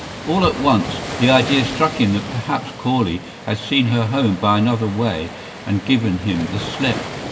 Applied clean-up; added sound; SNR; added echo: none; Waves, surf; 10 dB; reverberation time 1.7 s.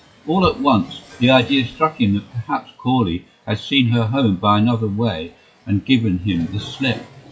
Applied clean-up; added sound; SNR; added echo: classical method WPE with log-MMSE.